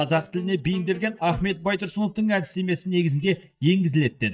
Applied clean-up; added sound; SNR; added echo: neural mask model DeepFilterNet 3.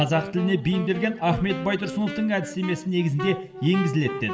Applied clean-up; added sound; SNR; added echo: none; Wind instrument, woodwind instrument; 10 dB; reverberation time 1.2 s.